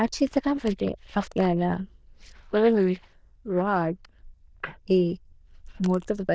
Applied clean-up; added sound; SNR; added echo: neural diffusion model UNIVERSE++.